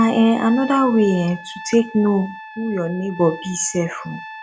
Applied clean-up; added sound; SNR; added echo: none; Trumpet; 17 dB; none.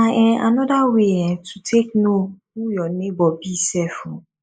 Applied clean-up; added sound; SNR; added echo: neural mask model Resemble Enhance denoiser.